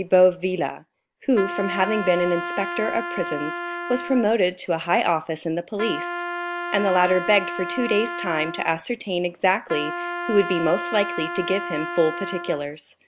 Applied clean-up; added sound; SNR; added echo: none; Trumpet; 7 dB; none.